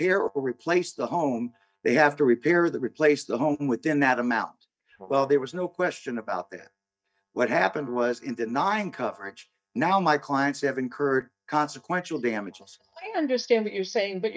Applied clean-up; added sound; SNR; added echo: neural mask model DeepFilterNet 3.